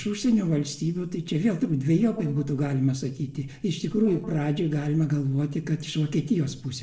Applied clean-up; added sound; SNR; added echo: neural separator model SepFormer DNS4.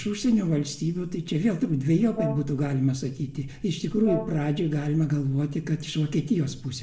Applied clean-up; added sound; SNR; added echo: none; Brass instrument; 11 dB; reverberation time 0.5 s.